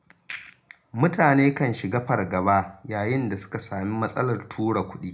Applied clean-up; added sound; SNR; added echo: none; none; none; reverberation time 0.2 s.